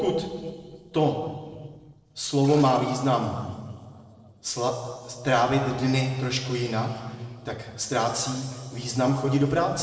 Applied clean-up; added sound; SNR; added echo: neural separator model SepFormer DNS4.